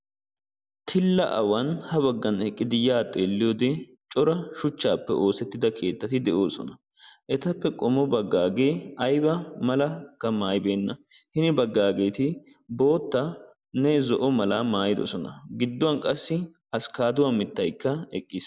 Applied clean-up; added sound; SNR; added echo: none; none; none; none.